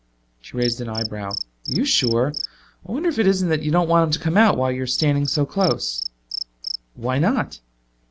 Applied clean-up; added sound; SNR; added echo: none; Cricket; 12 dB; none.